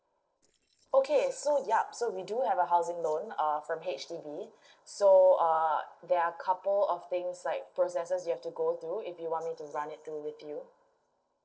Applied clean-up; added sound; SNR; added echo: neural separator model SepFormer DNS4.